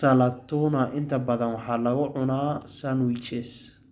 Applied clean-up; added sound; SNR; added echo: none; none; none; none.